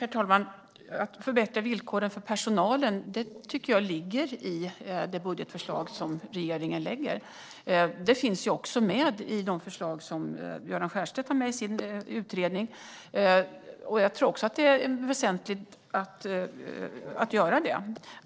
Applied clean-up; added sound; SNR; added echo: neural separator model SepFormer DNS4.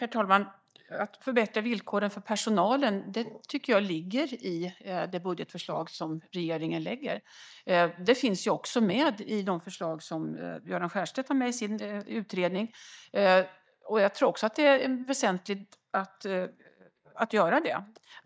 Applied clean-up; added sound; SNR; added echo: neural mask model DeepFilterNet 3.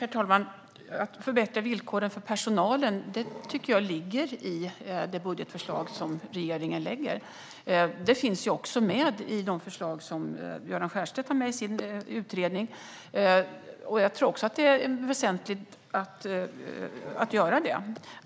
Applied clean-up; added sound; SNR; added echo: none; Wood; 19 dB; none.